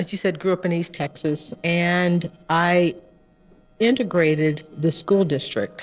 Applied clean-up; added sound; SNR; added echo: neural separator model SepFormer DNS4.